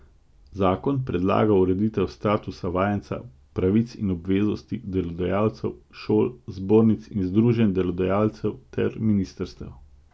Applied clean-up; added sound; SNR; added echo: none; none; none; none.